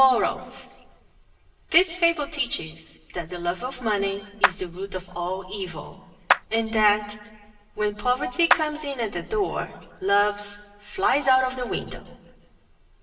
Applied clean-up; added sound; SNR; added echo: none; Clapping; 3 dB; reverberation time 1.4 s.